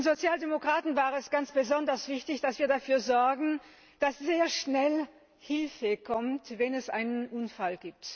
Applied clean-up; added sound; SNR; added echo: none; none; none; none.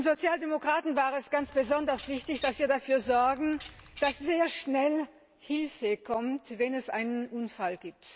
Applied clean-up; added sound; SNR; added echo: none; Bird vocalization, bird call, bird song; 16 dB; none.